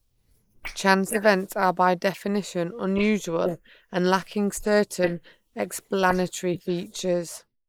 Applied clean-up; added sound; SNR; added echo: neural mask model Resemble Enhance denoiser.